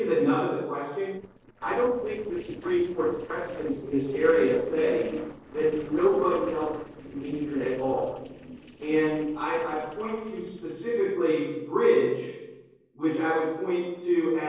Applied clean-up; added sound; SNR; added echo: neural separator model SepFormer DNS4.